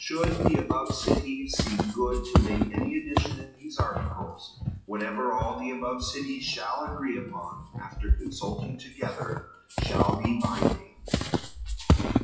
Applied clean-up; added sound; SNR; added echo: classical method WPE with log-MMSE.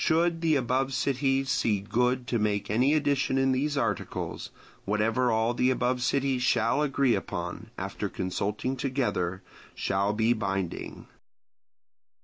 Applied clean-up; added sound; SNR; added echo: none; none; none; none.